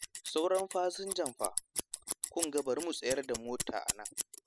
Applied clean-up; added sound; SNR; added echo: classical method spectral subtraction.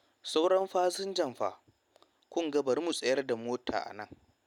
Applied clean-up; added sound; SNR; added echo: none; none; none; none.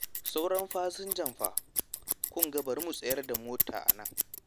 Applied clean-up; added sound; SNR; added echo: none; Scissors; -3 dB; none.